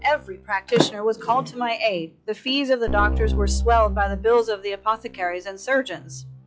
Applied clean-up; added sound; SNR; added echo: classical method log-MMSE.